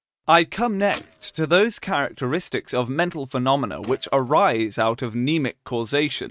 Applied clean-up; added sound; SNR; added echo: neural mask model RNNoise.